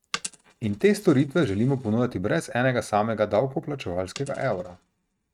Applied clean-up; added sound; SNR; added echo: neural mask model RNNoise.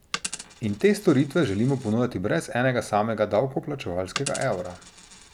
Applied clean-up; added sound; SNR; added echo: none; Coin (dropping); 15 dB; none.